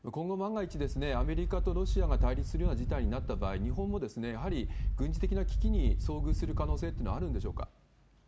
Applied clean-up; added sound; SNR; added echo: none; Thunder / Wind; -5 dB; none.